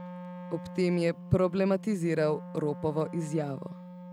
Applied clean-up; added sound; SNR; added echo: none; Wind instrument, woodwind instrument; 13 dB; none.